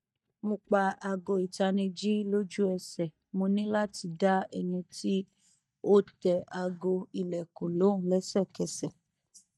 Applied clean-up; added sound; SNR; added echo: neural mask model DeepFilterNet 3.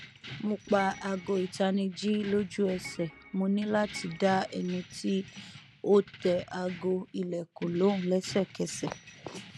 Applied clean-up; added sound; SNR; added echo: none; Keys jangling + Organ; 16 dB; none.